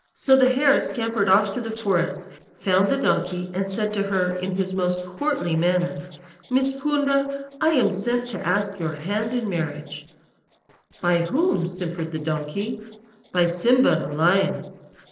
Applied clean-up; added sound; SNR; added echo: neural separator model SepFormer DNS4.